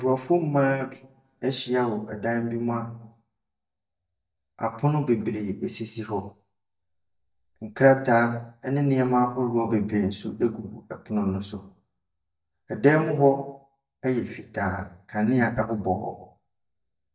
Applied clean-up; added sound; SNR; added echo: neural mask model DeepFilterNet 3.